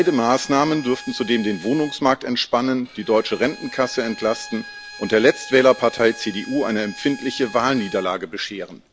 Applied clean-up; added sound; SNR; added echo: none; Bowed string instrument; 18 dB; none.